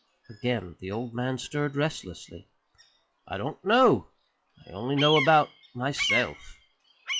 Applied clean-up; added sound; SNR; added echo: classical method log-MMSE.